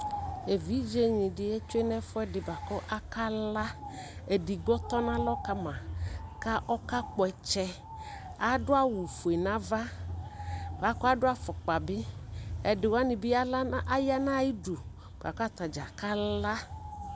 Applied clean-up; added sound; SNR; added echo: none; Bird; 15 dB; none.